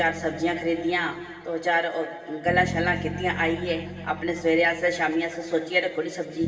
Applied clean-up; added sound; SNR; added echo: none; Bass guitar; 12 dB; reverberation time 2.2 s.